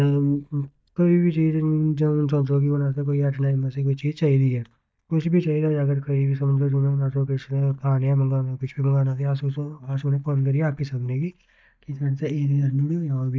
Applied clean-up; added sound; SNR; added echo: neural mask model DeepFilterNet 3.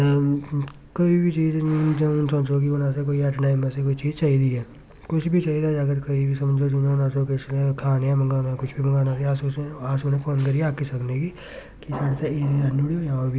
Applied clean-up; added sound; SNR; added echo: none; none; none; none.